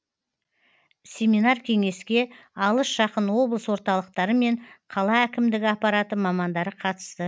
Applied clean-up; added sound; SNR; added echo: none; none; none; none.